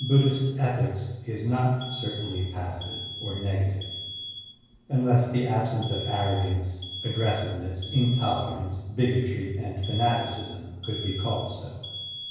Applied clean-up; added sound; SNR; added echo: none; Alarm; 13 dB; reverberation time 1.0 s.